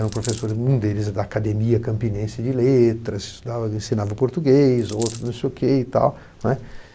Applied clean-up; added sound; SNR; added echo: none; Coin (dropping); 16 dB; none.